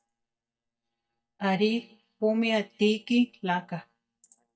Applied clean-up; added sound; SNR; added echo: neural mask model DeepFilterNet 3.